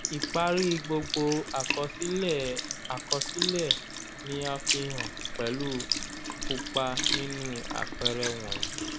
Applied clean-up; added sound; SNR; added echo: none; Sink (filling or washing) / Liquid; 1 dB; none.